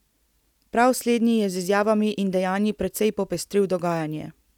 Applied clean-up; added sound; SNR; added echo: none; none; none; none.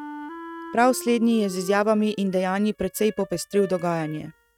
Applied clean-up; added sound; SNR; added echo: neural mask model RNNoise.